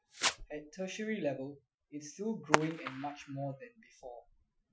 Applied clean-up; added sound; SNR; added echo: classical method Wiener filter.